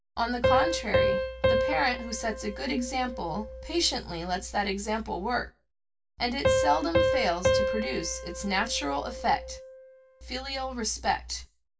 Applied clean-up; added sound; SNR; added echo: none; Piano; 0 dB; reverberation time 0.2 s.